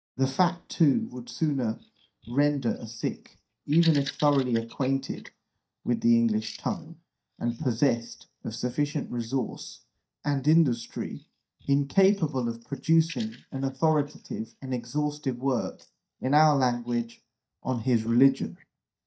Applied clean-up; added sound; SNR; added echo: neural mask model DeepFilterNet 3.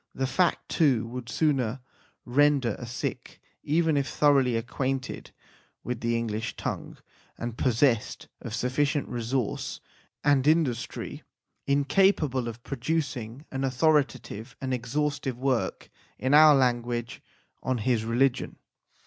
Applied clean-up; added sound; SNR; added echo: none; none; none; none.